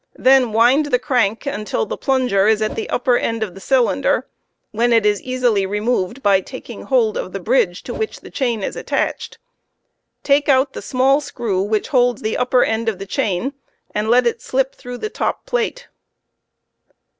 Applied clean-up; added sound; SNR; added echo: none; Whoosh, swoosh, swish; 15 dB; none.